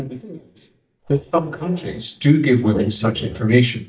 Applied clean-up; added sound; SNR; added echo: neural mask model DeepFilterNet 3.